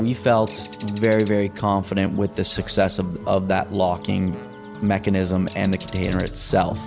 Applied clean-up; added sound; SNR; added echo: none; Bird; 15 dB; none.